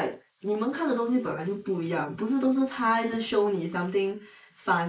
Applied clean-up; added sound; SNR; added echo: neural mask model Resemble Enhance denoiser.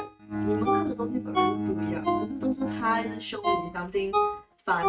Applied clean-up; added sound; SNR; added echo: neural mask model RNNoise.